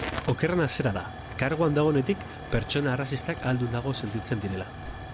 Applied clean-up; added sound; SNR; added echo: none; Tick / Hiss / Explosion / Fire; 10 dB; none.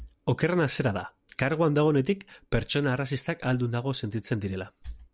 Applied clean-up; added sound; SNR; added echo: none; none; none; none.